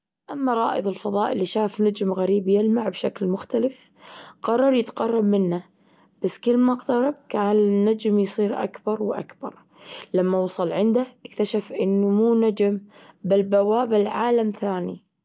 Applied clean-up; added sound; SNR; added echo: none; none; none; none.